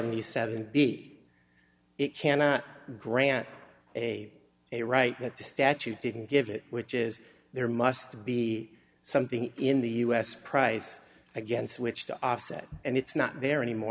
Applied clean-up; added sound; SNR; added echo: none; none; none; none.